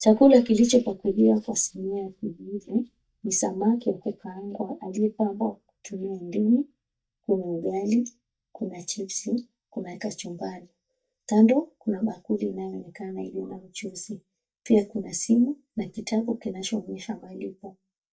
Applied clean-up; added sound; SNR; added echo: neural mask model DeepFilterNet 3.